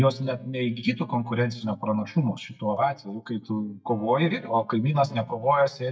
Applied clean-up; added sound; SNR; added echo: neural mask model DeepFilterNet 3.